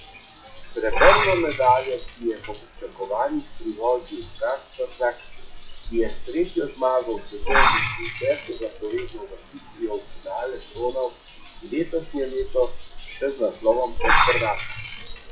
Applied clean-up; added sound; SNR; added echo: classical method WPE with log-MMSE.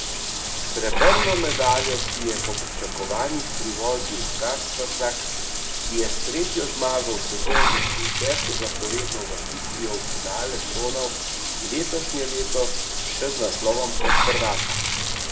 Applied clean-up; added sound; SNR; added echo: none; Bathtub (filling or washing) / Water; -4 dB; reverberation time 1.2 s.